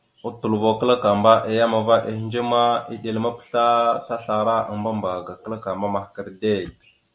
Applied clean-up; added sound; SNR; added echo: none; none; none; none.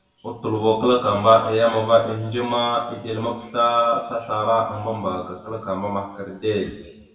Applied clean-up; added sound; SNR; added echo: none; none; none; reverberation time 1.0 s.